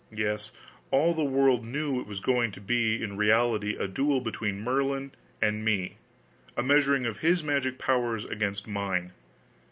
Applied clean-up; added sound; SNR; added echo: none; none; none; none.